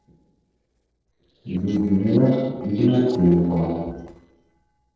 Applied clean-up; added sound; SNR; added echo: neural separator model SepFormer DNS4.